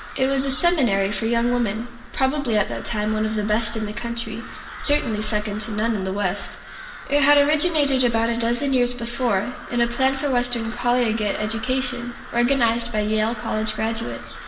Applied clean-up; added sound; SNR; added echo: none; Crow; 16 dB; reverberation time 0.9 s.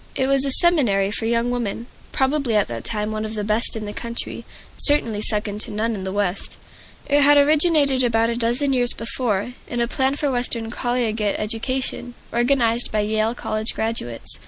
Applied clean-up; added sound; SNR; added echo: none; none; none; none.